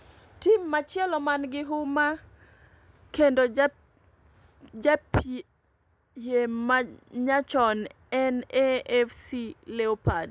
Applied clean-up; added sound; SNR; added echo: none; none; none; none.